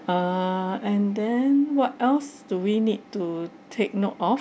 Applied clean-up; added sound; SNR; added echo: none; none; none; none.